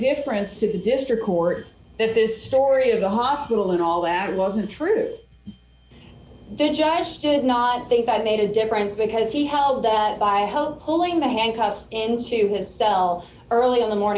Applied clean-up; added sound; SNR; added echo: none; none; none; none.